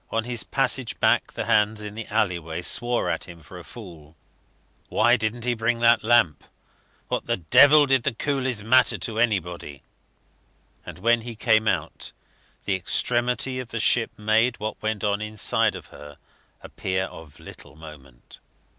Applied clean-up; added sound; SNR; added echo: none; none; none; none.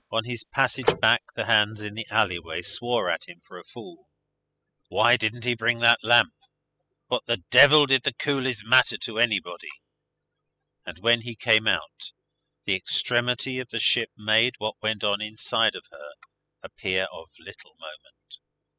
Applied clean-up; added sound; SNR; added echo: classical method spectral subtraction.